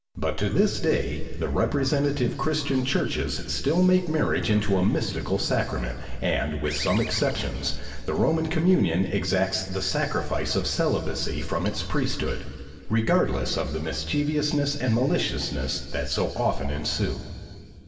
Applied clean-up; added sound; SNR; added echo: none; Bird; 13 dB; reverberation time 2.3 s.